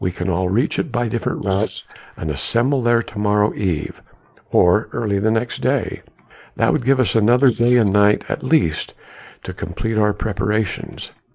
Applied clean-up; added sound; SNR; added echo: neural mask model Resemble Enhance denoiser.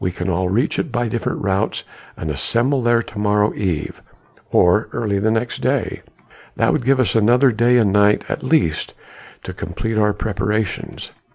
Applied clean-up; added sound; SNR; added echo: none; none; none; none.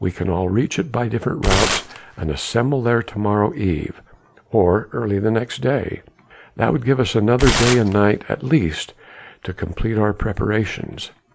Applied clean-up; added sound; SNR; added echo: none; Tearing; 3 dB; none.